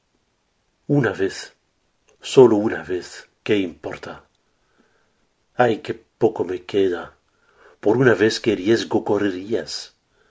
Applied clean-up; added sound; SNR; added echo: none; none; none; none.